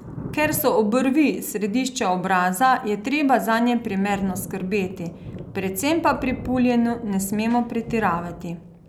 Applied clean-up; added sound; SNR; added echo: none; Thunder; 16 dB; none.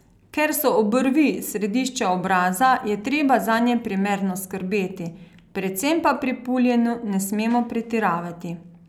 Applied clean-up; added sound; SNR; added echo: none; none; none; none.